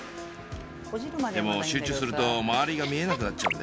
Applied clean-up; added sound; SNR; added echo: none; none; none; none.